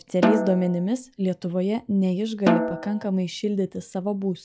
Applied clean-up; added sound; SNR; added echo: classical method log-MMSE.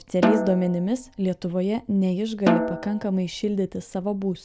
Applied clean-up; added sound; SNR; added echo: none; Snare drum; 4 dB; none.